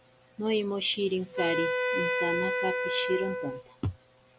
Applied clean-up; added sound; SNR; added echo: none; Wind instrument, woodwind instrument; -2 dB; none.